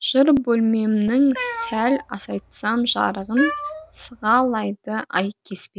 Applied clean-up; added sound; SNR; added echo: none; Cat; 11 dB; none.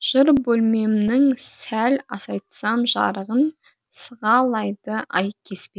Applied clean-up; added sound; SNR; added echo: none; none; none; none.